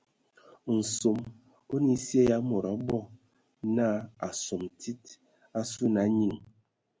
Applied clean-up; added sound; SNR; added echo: none; none; none; none.